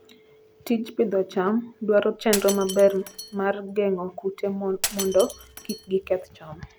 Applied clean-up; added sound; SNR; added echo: none; Shatter; 12 dB; none.